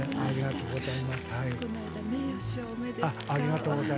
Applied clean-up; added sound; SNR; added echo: none; none; none; none.